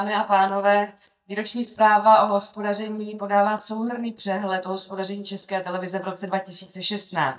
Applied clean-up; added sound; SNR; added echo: neural mask model DeepFilterNet 3.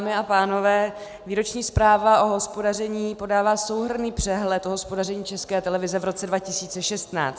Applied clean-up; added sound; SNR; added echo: none; none; none; none.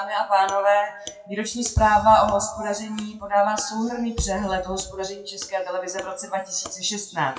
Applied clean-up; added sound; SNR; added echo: classical method WPE with log-MMSE.